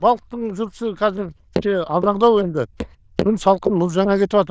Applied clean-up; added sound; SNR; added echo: neural diffusion model UNIVERSE++.